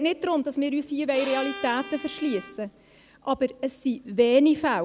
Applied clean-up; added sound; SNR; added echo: none; Bowed string instrument; 14 dB; none.